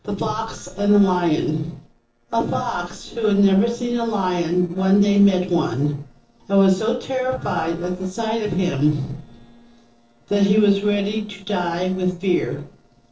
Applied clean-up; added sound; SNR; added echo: neural separator model SepFormer DNS4.